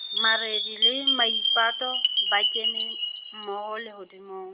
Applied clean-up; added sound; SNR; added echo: none; Chime; -4 dB; none.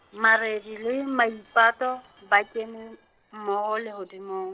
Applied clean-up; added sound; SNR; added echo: neural separator model SepFormer DNS4.